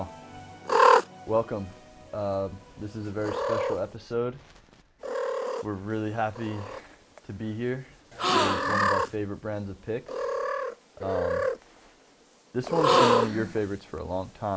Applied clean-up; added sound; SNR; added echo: none; Cat + Gasp; -4 dB; none.